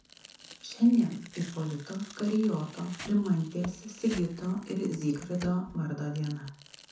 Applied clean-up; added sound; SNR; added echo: none; Tearing; 19 dB; reverberation time 0.6 s.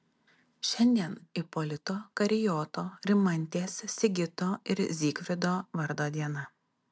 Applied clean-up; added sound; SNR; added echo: none; none; none; none.